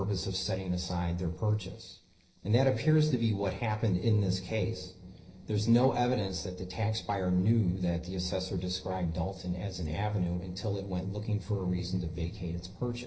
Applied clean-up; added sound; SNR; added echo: neural separator model SepFormer DNS4.